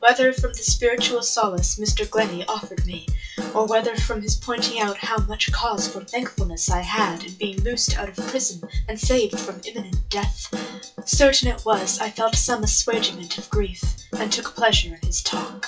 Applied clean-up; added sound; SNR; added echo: classical method WPE with log-MMSE.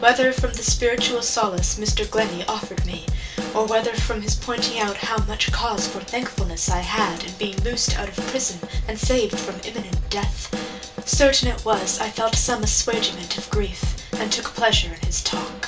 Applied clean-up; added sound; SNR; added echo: none; Drum / Drum kit; 3 dB; reverberation time 0.2 s.